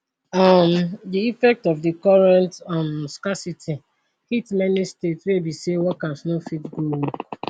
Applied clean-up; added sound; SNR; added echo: none; none; none; none.